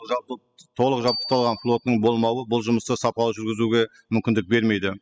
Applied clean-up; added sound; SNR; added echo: classical method spectral subtraction.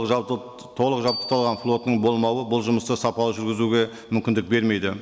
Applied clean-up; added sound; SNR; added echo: none; Bicycle bell; 17 dB; none.